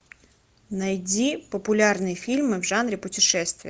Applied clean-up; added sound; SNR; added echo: none; none; none; none.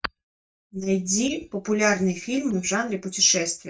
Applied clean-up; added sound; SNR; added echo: neural mask model DeepFilterNet 3.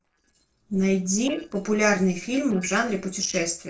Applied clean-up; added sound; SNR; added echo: neural separator model SepFormer DNS4.